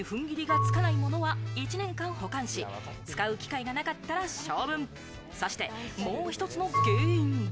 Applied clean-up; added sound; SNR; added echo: none; Marimba, xylophone / Wood; -1 dB; none.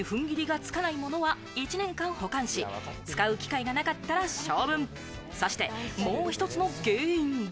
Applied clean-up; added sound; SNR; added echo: none; none; none; none.